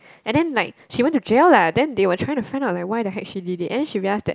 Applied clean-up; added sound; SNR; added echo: none; none; none; none.